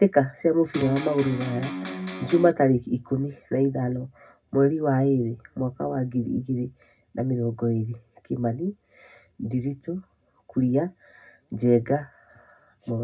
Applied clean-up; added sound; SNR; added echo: none; Electric guitar; 7 dB; reverberation time 0.2 s.